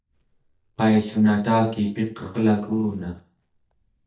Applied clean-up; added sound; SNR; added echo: neural mask model DeepFilterNet 3.